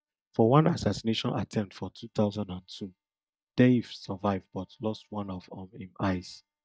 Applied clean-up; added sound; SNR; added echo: neural mask model DeepFilterNet 3.